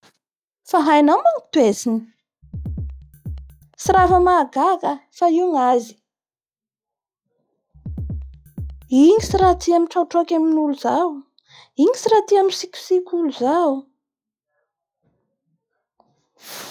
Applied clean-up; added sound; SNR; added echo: classical method log-MMSE.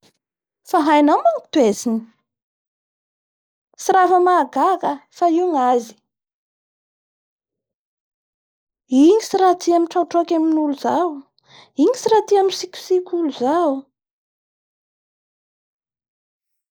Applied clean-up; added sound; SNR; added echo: neural mask model Resemble Enhance denoiser.